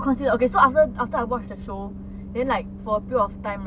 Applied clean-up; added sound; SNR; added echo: none; none; none; none.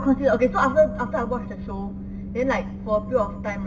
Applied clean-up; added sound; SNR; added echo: none; none; none; reverberation time 0.7 s.